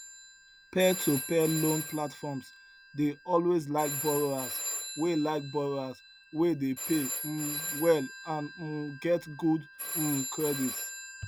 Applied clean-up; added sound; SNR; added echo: none; Telephone; 8 dB; none.